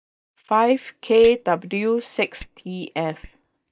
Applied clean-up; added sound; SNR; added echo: neural mask model DeepFilterNet 3.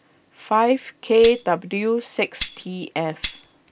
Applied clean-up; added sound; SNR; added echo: none; Tambourine; 13 dB; none.